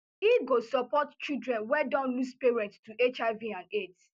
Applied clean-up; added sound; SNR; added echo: none; none; none; none.